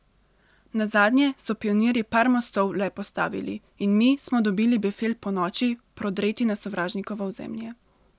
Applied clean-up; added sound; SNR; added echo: none; none; none; none.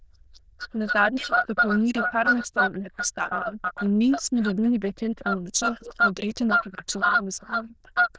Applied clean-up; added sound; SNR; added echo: neural diffusion model UNIVERSE++.